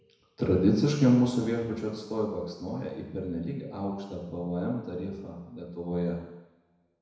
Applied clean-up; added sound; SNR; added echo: none; none; none; reverberation time 1.0 s.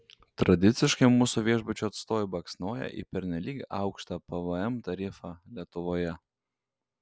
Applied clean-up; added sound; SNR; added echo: none; none; none; none.